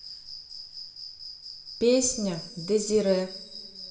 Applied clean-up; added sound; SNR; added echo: none; Cricket; 14 dB; reverberation time 2.0 s.